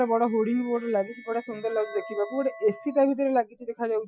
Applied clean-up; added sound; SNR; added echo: classical method Wiener filter.